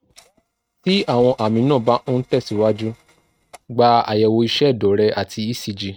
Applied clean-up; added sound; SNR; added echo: neural mask model RNNoise.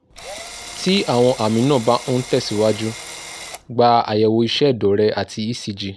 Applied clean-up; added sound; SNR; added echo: none; Drill; 15 dB; none.